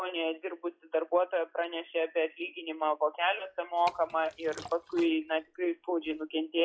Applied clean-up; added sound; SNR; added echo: classical method log-MMSE.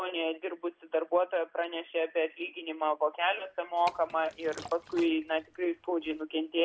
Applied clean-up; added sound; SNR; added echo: none; Liquid; 18 dB; none.